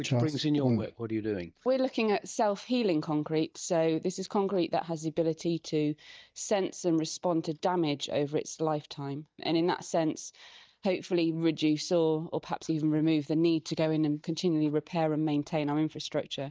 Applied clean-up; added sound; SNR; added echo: neural mask model DeepFilterNet 3.